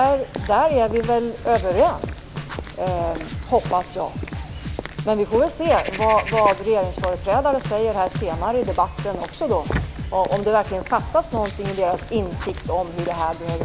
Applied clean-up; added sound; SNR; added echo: none; Walk, footsteps / Bird vocalization, bird call, bird song + Drum kit; 8 dB; none.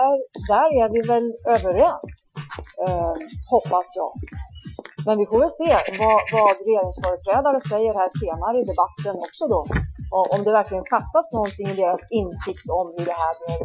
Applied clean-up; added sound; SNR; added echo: classical method Wiener filter.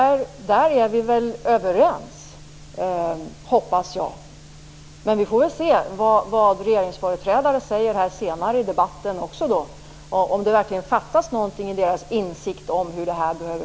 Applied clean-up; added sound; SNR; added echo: none; none; none; none.